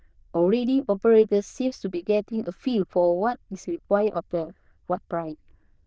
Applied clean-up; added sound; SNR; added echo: neural diffusion model UNIVERSE++.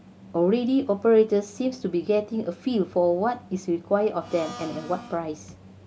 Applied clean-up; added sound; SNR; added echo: none; Domestic sounds, home sounds; 15 dB; none.